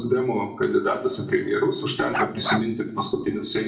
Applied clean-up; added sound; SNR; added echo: none; Bark; 4 dB; reverberation time 0.6 s.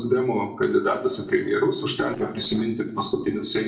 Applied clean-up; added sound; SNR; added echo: neural separator model SepFormer DNS4.